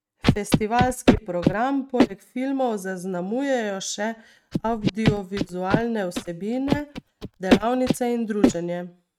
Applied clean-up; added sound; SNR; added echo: neural mask model RNNoise.